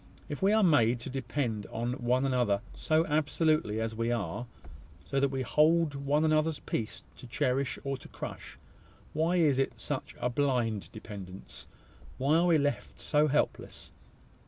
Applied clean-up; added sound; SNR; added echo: none; none; none; none.